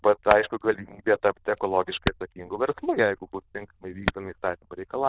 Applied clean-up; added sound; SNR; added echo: neural diffusion model UNIVERSE++.